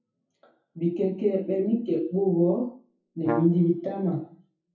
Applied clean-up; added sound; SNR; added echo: classical method WPE with log-MMSE.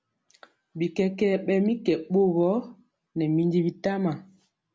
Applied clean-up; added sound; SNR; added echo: none; none; none; none.